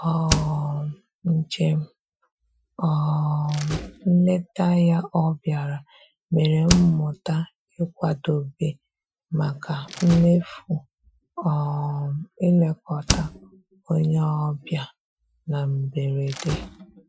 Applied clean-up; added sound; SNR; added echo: classical method Wiener filter.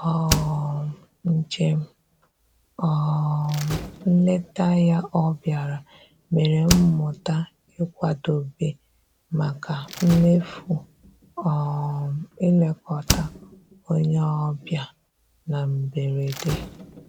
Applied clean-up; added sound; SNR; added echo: none; Slam; 11 dB; none.